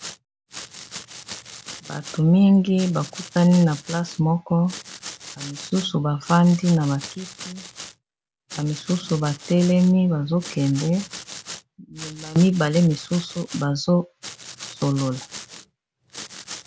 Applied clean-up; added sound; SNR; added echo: none; Domestic sounds, home sounds; 16 dB; none.